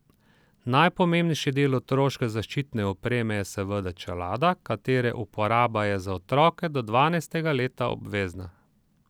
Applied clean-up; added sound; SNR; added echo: none; none; none; none.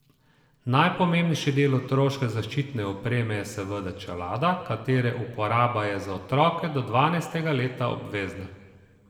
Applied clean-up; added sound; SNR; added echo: none; none; none; reverberation time 1.3 s.